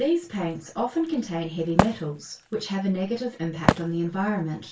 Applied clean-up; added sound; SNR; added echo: none; Wood; 4 dB; reverberation time 0.2 s.